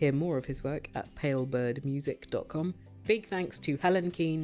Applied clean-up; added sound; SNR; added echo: none; none; none; none.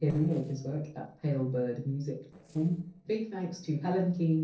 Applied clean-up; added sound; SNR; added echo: neural separator model SepFormer DNS4.